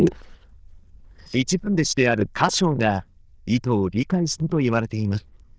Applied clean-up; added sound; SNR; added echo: neural diffusion model UNIVERSE++.